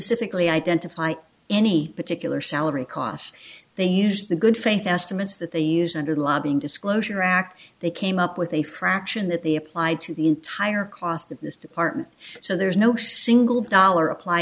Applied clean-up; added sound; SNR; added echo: none; Rattle (instrument); 16 dB; none.